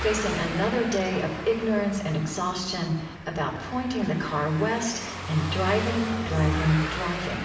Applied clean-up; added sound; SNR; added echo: none; Car passing by / Engine; 7 dB; reverberation time 1.0 s.